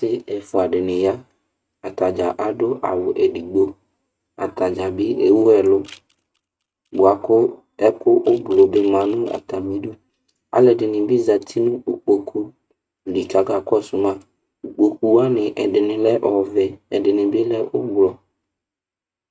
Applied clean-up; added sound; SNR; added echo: neural mask model RNNoise.